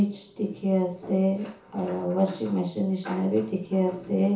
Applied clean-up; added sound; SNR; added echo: none; none; none; reverberation time 0.7 s.